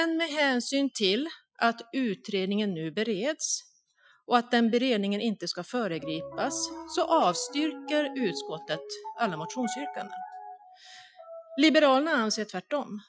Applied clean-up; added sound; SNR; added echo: classical method Wiener filter.